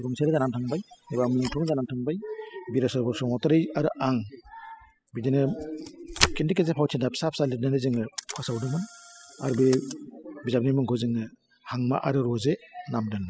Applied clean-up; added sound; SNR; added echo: classical method spectral subtraction.